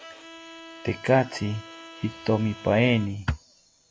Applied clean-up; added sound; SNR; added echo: none; Bowed string instrument; 18 dB; none.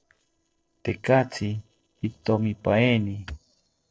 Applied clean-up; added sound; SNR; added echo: neural separator model SepFormer DNS4.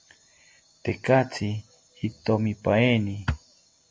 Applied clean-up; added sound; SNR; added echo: none; none; none; none.